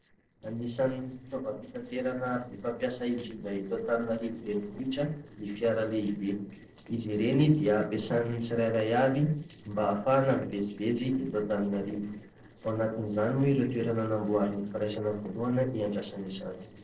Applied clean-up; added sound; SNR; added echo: neural separator model SepFormer DNS4.